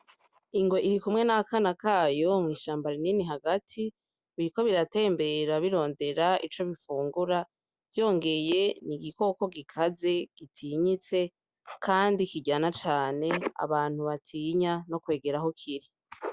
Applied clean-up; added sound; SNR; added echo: none; none; none; none.